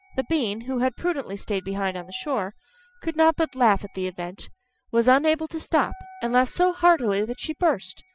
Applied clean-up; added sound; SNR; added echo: classical method spectral subtraction.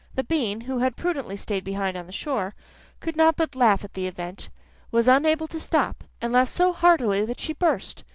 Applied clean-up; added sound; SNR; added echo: none; none; none; none.